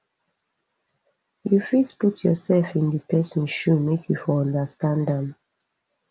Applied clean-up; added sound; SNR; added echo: none; none; none; none.